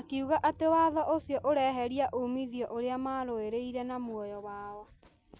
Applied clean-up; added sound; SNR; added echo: none; none; none; none.